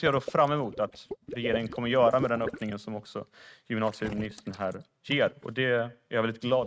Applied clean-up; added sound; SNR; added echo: neural mask model RNNoise.